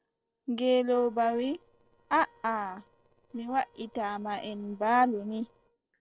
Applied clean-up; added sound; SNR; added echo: neural separator model SepFormer DNS4.